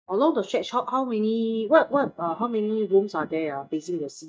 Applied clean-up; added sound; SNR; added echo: neural mask model DeepFilterNet 3.